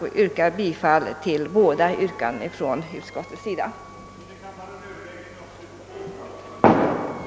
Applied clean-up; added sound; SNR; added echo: none; Piano + Wind instrument, woodwind instrument; 20 dB; none.